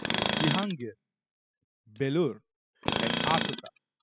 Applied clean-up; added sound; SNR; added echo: classical method spectral subtraction.